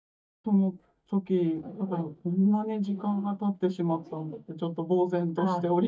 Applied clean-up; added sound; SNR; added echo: neural mask model DeepFilterNet 3.